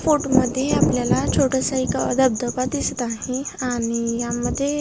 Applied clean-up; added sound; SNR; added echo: none; Thunder; 4 dB; none.